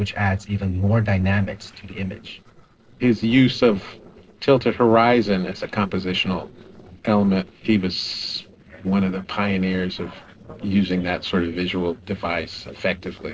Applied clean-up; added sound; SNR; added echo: neural separator model SepFormer DNS4.